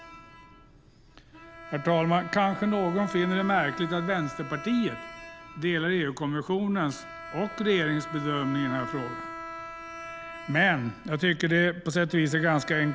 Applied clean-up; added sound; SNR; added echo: none; Bowed string instrument; 13 dB; none.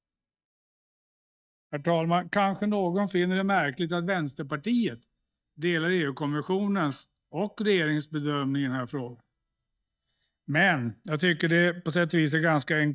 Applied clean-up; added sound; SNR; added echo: neural mask model DeepFilterNet 3.